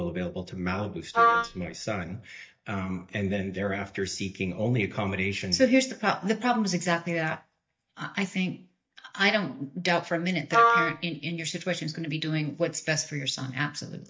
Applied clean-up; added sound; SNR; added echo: neural mask model DeepFilterNet 3.